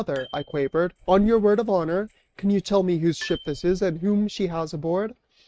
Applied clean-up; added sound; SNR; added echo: neural mask model RNNoise.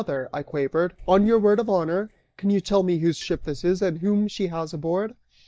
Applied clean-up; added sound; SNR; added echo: neural mask model DeepFilterNet 3.